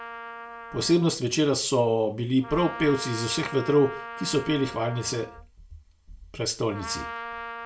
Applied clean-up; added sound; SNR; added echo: none; Trumpet; 13 dB; reverberation time 0.3 s.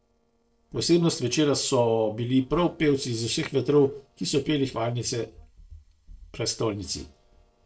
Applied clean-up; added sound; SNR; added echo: neural separator model SepFormer DNS4.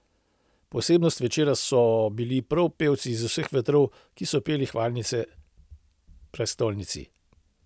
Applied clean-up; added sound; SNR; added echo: none; none; none; none.